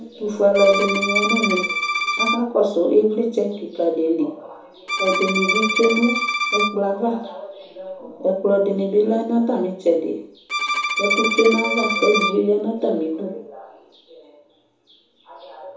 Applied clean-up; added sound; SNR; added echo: none; Bowed string instrument; 2 dB; reverberation time 1.0 s.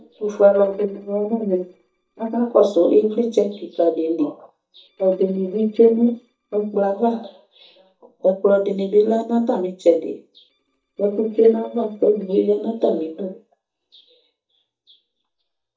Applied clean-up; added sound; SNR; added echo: neural mask model DeepFilterNet 3.